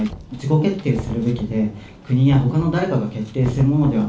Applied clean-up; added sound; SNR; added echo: none; Knock; 16 dB; none.